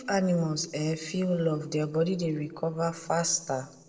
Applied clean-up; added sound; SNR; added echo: neural separator model SepFormer DNS4.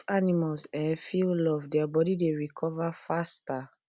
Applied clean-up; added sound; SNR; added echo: none; none; none; none.